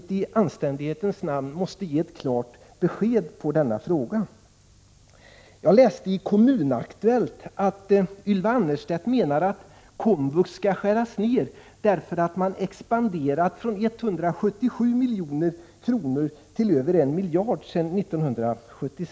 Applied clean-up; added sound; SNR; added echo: none; none; none; none.